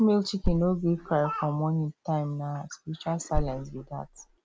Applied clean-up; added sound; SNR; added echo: none; Thump, thud; 4 dB; none.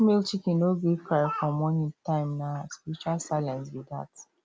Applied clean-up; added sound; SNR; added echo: none; none; none; none.